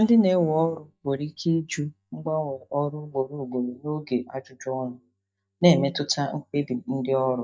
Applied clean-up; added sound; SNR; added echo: neural mask model DeepFilterNet 3.